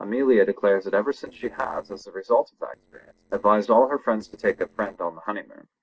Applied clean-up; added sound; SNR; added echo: neural separator model SepFormer DNS4.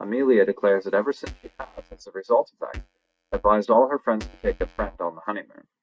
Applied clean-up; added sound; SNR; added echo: neural mask model RNNoise.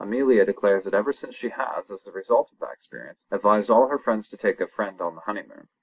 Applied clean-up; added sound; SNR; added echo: none; none; none; none.